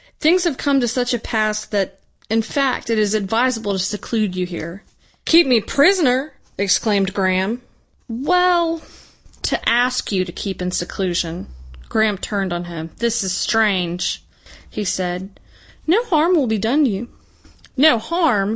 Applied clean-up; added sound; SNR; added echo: none; none; none; none.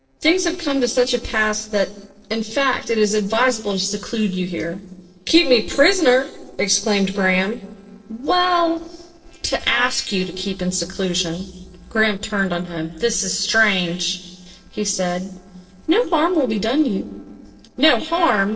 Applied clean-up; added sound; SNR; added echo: neural separator model SepFormer DNS4.